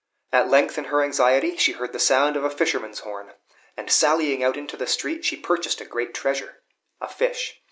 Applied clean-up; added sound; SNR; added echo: none; none; none; none.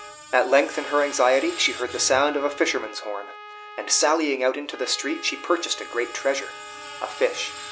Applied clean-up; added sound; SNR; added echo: none; Trumpet + Screech; 14 dB; none.